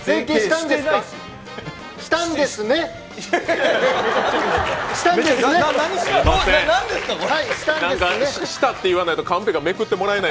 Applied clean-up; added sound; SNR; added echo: none; Bass drum; 17 dB; none.